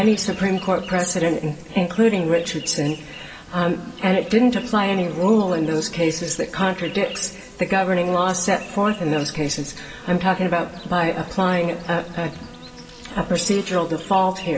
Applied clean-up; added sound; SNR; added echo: none; Insect; 20 dB; reverberation time 1.4 s.